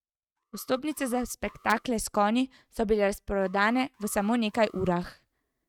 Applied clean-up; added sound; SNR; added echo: neural mask model RNNoise.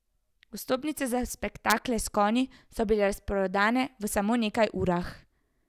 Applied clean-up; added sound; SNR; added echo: none; none; none; none.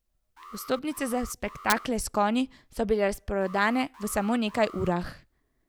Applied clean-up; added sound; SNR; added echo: none; Alarm; 18 dB; none.